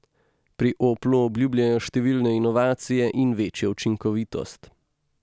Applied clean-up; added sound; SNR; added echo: none; none; none; none.